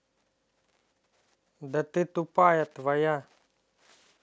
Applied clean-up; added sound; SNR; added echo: none; none; none; none.